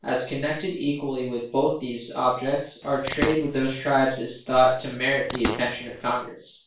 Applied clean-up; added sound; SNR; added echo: none; Fart; 7 dB; reverberation time 0.4 s.